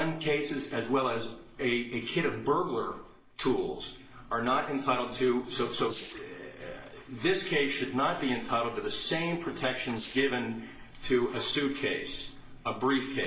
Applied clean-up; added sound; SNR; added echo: neural separator model SepFormer DNS4.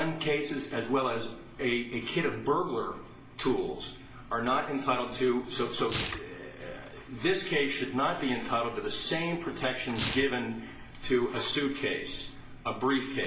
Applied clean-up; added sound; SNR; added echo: none; Tearing; 14 dB; reverberation time 0.4 s.